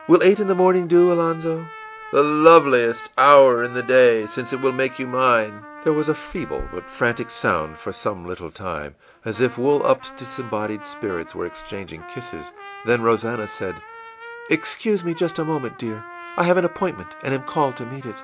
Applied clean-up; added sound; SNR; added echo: none; Trumpet; 18 dB; none.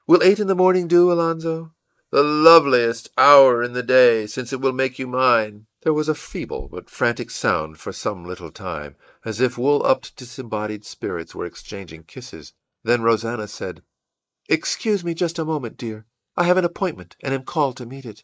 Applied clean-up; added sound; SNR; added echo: neural mask model Resemble Enhance denoiser.